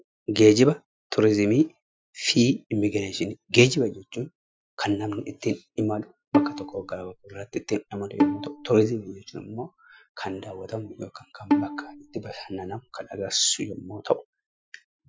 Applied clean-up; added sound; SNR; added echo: classical method spectral subtraction.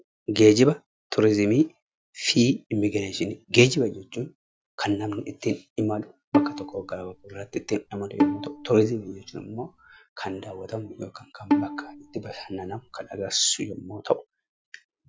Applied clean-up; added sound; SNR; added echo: none; Bowed string instrument; 4 dB; none.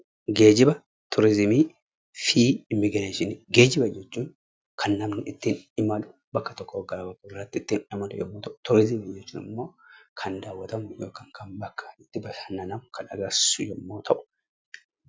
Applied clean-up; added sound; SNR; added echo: none; none; none; none.